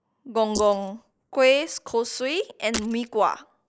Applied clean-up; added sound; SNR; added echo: neural mask model Resemble Enhance denoiser.